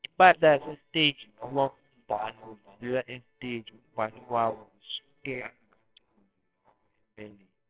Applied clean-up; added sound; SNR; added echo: neural separator model SepFormer WHAMR!.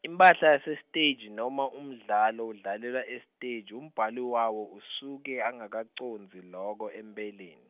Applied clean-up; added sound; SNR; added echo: none; none; none; none.